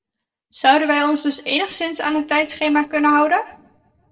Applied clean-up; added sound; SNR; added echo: neural separator model SepFormer DNS4.